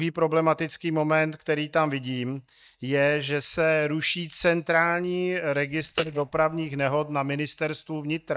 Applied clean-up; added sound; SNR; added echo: neural mask model DeepFilterNet 3.